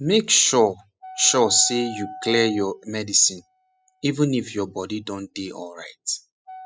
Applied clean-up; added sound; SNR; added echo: classical method spectral subtraction.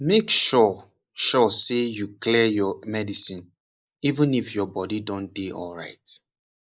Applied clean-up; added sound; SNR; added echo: neural mask model Resemble Enhance denoiser.